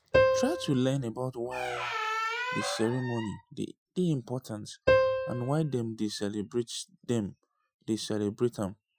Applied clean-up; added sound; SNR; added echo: classical method Wiener filter.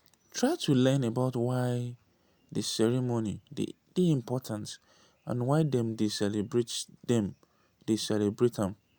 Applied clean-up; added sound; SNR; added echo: none; none; none; none.